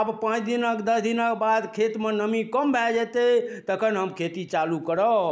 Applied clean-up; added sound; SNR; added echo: none; none; none; none.